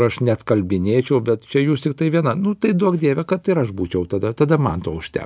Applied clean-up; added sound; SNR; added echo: none; none; none; none.